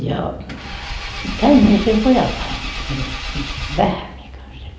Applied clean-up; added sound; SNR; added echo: none; Engine / Car; 9 dB; none.